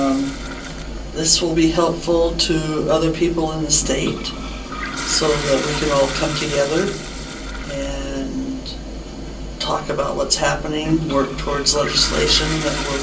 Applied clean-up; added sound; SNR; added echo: none; Toilet flush; 11 dB; reverberation time 0.3 s.